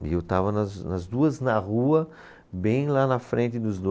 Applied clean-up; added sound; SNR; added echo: none; none; none; none.